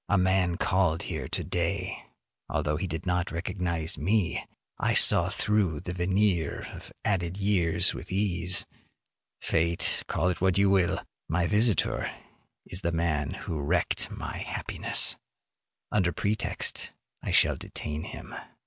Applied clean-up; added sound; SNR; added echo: none; none; none; none.